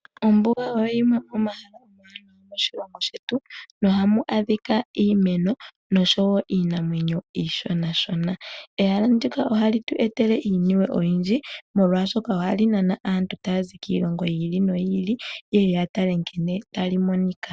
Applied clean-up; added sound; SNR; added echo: none; none; none; none.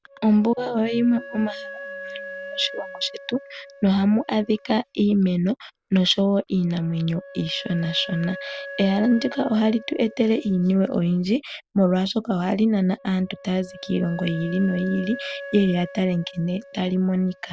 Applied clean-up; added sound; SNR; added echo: none; Wind instrument, woodwind instrument; 17 dB; none.